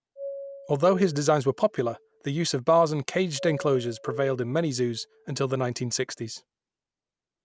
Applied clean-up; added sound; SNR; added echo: none; Doorbell; 14 dB; none.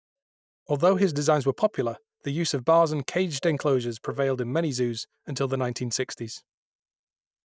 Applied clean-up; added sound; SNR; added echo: neural mask model DeepFilterNet 3.